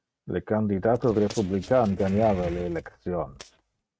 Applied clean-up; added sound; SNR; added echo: neural mask model RNNoise.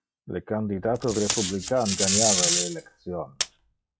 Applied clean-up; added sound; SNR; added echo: classical method log-MMSE.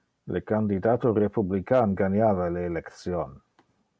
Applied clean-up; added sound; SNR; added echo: none; none; none; none.